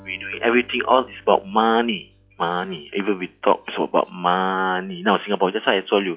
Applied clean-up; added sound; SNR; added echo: classical method log-MMSE.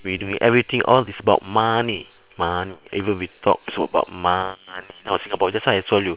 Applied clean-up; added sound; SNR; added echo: neural separator model SepFormer WHAM!.